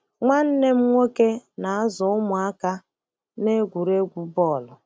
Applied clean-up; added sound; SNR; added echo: none; none; none; none.